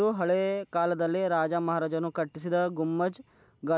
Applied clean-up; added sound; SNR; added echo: none; none; none; none.